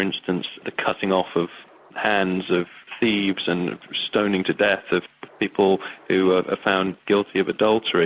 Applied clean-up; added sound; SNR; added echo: none; none; none; none.